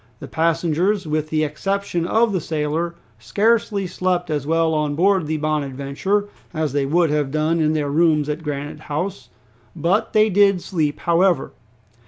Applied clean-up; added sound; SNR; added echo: none; none; none; none.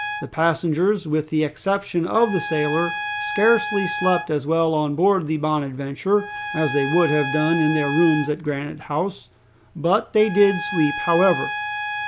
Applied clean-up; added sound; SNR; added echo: none; Trumpet; 9 dB; none.